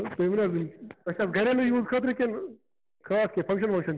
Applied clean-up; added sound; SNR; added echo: none; none; none; none.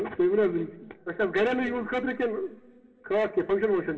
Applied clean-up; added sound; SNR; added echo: none; none; none; reverberation time 1.9 s.